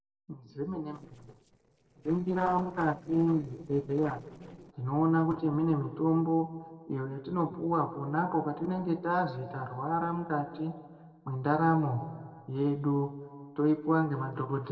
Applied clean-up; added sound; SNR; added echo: neural separator model SepFormer DNS4.